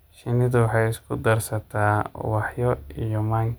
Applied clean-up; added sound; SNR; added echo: none; none; none; none.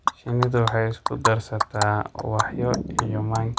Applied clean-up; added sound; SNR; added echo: none; Animal; 4 dB; none.